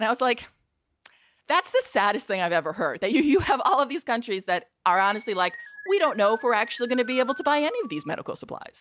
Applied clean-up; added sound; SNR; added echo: none; Keyboard (musical); 16 dB; none.